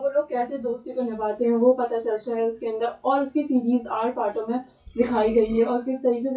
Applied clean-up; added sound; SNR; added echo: classical method WPE with log-MMSE.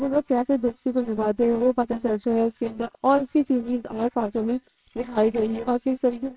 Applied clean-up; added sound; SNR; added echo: neural separator model SepFormer WHAMR!.